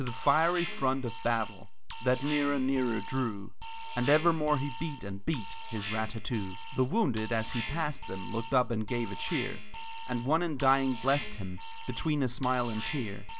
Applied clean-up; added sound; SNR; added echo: none; Alarm; 5 dB; none.